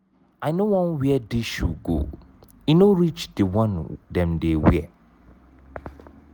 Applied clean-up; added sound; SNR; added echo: none; none; none; none.